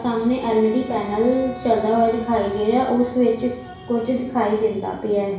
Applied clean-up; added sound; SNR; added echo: none; Wind instrument, woodwind instrument; 19 dB; reverberation time 0.7 s.